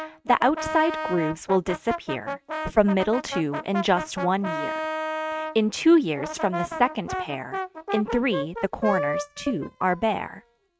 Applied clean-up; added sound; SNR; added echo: neural mask model RNNoise.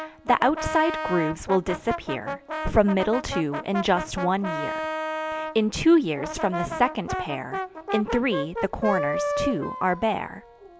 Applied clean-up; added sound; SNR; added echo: none; Brass instrument; 6 dB; none.